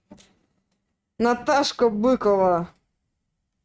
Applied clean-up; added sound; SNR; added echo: neural mask model RNNoise.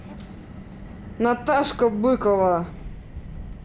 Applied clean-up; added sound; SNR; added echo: none; Car; 14 dB; none.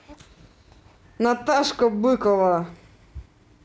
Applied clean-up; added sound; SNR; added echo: none; none; none; none.